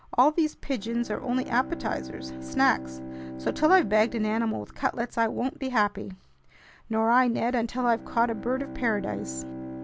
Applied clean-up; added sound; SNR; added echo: none; Bowed string instrument; 13 dB; none.